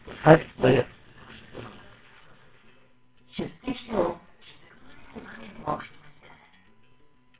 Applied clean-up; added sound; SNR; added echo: neural separator model SepFormer WHAMR!.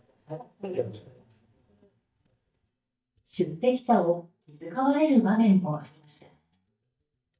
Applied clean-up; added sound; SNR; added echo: neural mask model DeepFilterNet 3.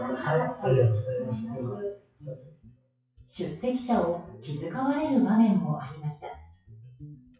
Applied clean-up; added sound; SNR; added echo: classical method WPE with log-MMSE.